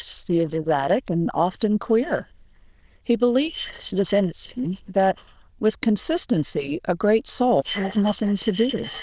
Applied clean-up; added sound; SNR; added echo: neural diffusion model UNIVERSE++.